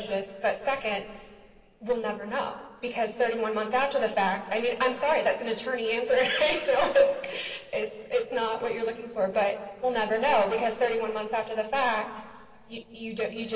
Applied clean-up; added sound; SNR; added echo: neural separator model SepFormer DNS4.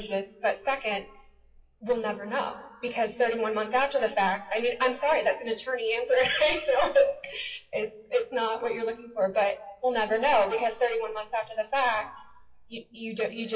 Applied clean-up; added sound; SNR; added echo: classical method WPE with log-MMSE.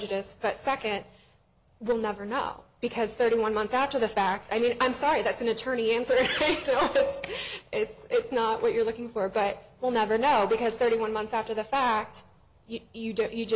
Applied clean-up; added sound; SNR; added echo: none; none; none; none.